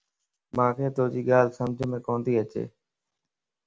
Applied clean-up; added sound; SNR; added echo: none; none; none; none.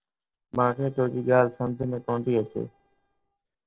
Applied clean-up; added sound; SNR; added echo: neural separator model SepFormer DNS4.